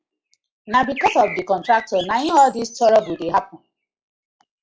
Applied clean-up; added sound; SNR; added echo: classical method log-MMSE.